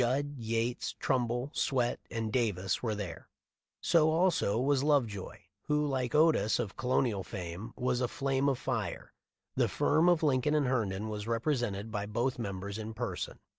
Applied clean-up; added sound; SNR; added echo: none; none; none; none.